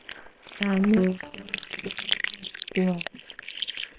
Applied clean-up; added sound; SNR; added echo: neural separator model SepFormer WHAM!.